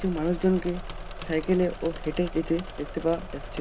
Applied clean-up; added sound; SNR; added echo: none; Engine / Mechanisms; 9 dB; reverberation time 0.3 s.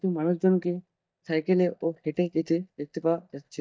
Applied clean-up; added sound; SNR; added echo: neural mask model DeepFilterNet 3.